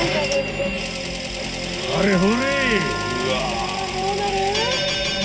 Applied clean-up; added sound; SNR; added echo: none; Wind instrument, woodwind instrument; 8 dB; reverberation time 2.3 s.